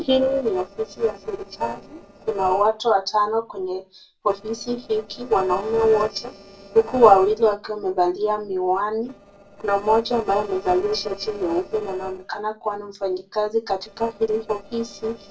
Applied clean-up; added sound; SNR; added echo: neural separator model SepFormer DNS4.